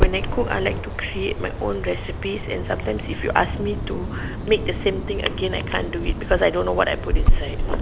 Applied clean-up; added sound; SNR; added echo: none; Bird vocalization, bird call, bird song; -1 dB; none.